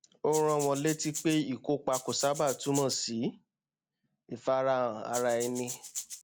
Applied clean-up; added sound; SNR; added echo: none; Rattle (instrument); 10 dB; none.